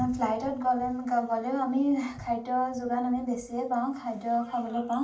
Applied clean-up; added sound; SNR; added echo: none; none; none; reverberation time 0.3 s.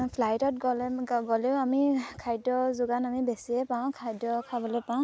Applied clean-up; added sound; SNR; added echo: none; none; none; none.